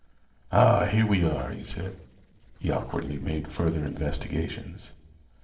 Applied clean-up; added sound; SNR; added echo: neural separator model SepFormer DNS4.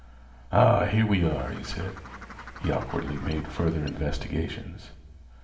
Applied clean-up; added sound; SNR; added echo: none; Bird; 16 dB; reverberation time 0.8 s.